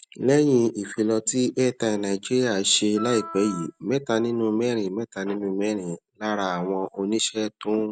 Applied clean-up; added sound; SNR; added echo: none; Wind instrument, woodwind instrument; 15 dB; none.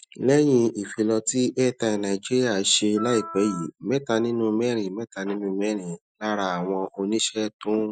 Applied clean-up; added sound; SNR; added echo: classical method Wiener filter.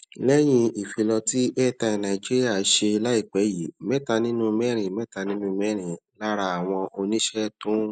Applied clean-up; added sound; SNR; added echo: neural mask model Resemble Enhance denoiser.